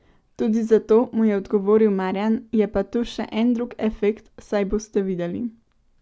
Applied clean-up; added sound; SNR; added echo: none; none; none; none.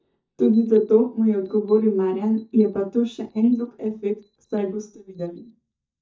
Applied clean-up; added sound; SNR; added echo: neural mask model DeepFilterNet 3.